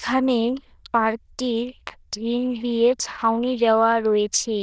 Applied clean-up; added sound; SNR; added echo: neural diffusion model UNIVERSE++.